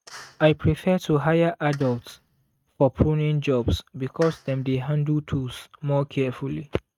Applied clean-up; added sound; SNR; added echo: neural mask model RNNoise.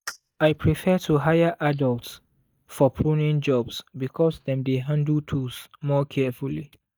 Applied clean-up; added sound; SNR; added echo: neural mask model DeepFilterNet 3.